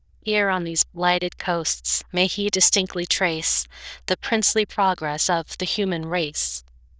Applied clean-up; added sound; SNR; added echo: neural diffusion model UNIVERSE++.